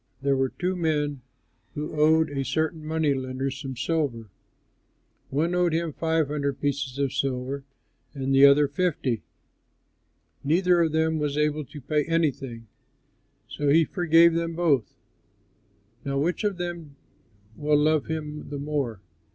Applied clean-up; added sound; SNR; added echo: none; none; none; none.